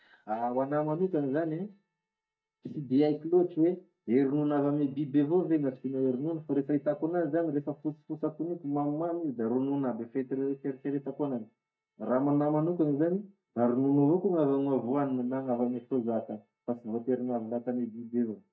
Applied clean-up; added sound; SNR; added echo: neural mask model DeepFilterNet 3.